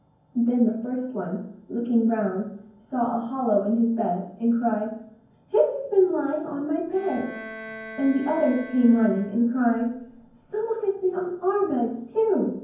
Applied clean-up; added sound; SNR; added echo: none; Bowed string instrument; 16 dB; reverberation time 0.9 s.